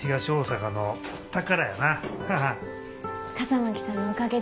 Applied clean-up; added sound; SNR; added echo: none; none; none; none.